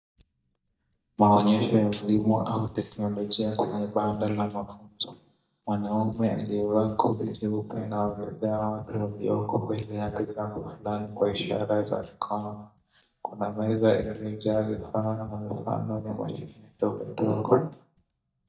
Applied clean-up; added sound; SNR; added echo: neural mask model DeepFilterNet 3.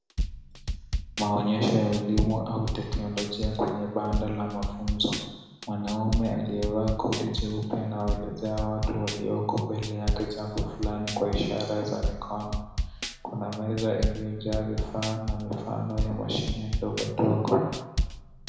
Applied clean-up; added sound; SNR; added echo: none; Drum / Drum kit; 4 dB; reverberation time 0.9 s.